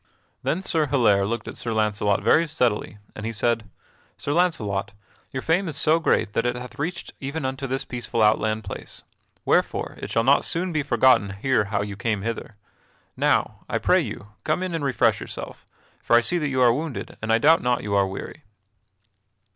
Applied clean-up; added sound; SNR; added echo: none; none; none; none.